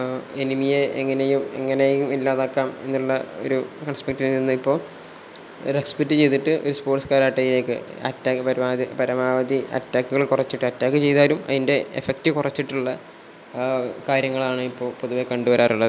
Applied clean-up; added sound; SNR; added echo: none; none; none; none.